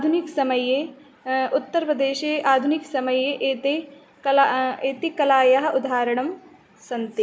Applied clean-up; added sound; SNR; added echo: none; none; none; none.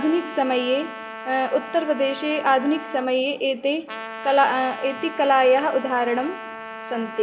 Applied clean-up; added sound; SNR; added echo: none; Trumpet; 13 dB; none.